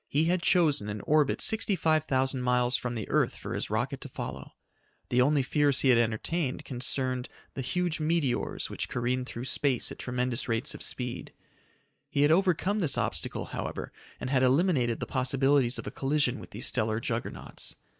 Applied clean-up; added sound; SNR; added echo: none; none; none; none.